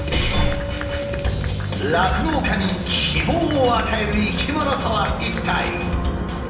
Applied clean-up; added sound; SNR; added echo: none; Applause / Clapping; 19 dB; reverberation time 0.9 s.